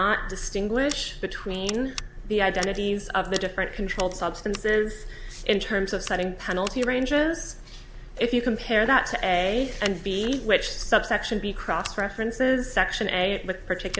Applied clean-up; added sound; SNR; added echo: none; Scissors; 18 dB; none.